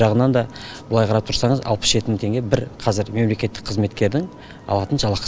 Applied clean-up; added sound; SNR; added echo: none; none; none; none.